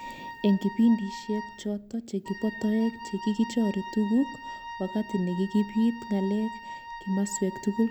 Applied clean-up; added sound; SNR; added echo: none; Wind instrument, woodwind instrument; 13 dB; none.